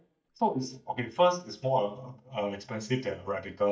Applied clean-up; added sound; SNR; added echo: neural mask model DeepFilterNet 3.